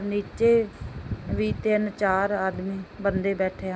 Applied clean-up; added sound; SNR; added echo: none; none; none; none.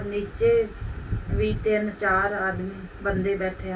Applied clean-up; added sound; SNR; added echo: none; none; none; reverberation time 0.1 s.